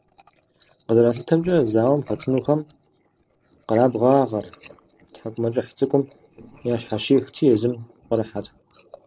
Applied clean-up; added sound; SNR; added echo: neural separator model SepFormer DNS4.